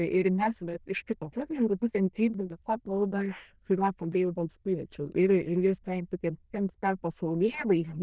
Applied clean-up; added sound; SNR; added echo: neural diffusion model UNIVERSE++.